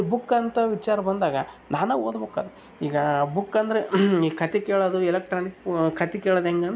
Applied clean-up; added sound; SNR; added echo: none; none; none; none.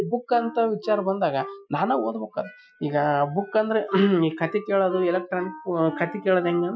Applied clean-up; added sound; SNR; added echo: classical method Wiener filter.